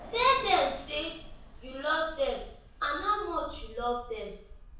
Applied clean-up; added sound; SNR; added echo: none; Bus; 15 dB; reverberation time 0.6 s.